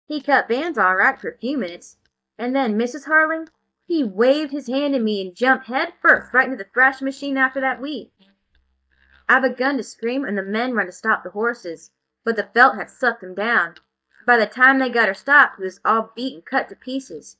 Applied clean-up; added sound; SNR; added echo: neural mask model DeepFilterNet 3.